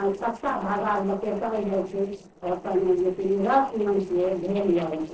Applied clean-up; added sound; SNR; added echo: neural separator model SepFormer DNS4.